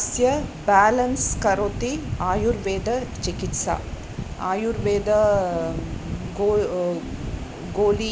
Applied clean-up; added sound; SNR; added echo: none; Ringtone; 19 dB; none.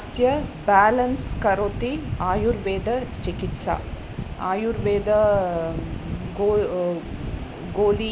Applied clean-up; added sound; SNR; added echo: none; none; none; none.